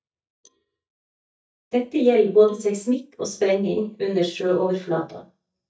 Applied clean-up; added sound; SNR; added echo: neural mask model DeepFilterNet 3.